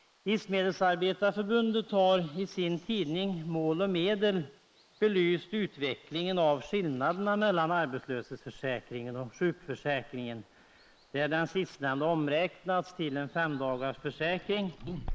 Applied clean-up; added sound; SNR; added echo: neural mask model Resemble Enhance denoiser.